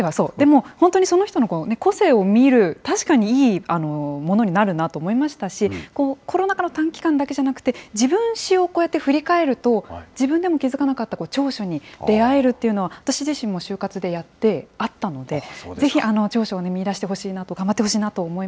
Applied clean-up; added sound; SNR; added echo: none; none; none; none.